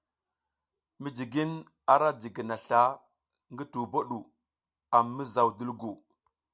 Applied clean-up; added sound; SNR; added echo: none; none; none; none.